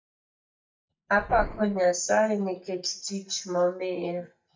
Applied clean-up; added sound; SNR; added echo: neural mask model DeepFilterNet 3.